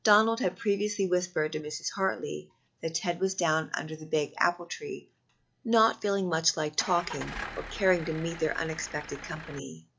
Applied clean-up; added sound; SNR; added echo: none; Engine starting / Car; 11 dB; none.